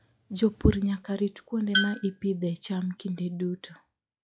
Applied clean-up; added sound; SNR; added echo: classical method log-MMSE.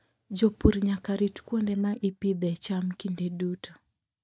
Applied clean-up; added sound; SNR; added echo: neural mask model DeepFilterNet 3.